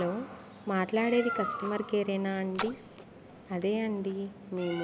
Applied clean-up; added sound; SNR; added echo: none; Bird + Splash, splatter; 10 dB; none.